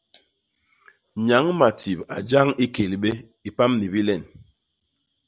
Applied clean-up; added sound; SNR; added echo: none; none; none; none.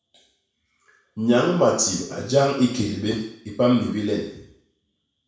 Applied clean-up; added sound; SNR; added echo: none; none; none; reverberation time 0.7 s.